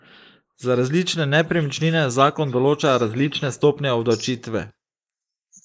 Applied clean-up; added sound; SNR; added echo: neural mask model Resemble Enhance denoiser.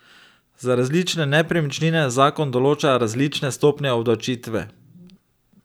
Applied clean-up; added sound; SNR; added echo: none; none; none; none.